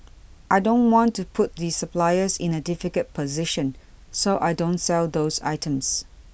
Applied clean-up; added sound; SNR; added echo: none; none; none; none.